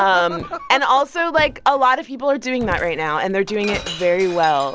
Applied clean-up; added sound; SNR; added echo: none; Shatter; 17 dB; none.